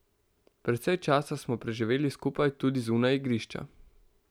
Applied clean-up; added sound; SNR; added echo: none; none; none; none.